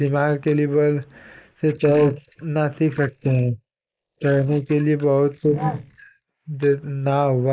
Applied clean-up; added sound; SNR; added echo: neural mask model Resemble Enhance denoiser.